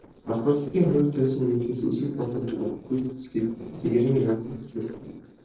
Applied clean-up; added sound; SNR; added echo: neural separator model SepFormer DNS4.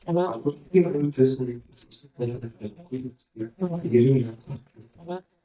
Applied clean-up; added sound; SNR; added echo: neural mask model DeepFilterNet 3.